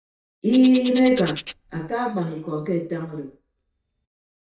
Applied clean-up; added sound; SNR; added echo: neural mask model DeepFilterNet 3.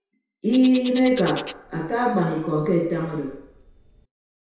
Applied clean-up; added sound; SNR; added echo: none; Bird; 19 dB; reverberation time 0.7 s.